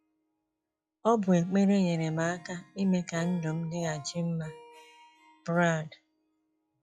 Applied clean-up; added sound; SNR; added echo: classical method log-MMSE.